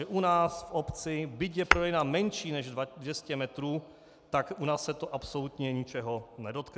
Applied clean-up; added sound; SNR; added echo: none; Tap / Hammer; 3 dB; none.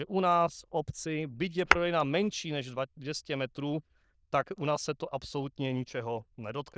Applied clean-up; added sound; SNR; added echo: neural diffusion model UNIVERSE++.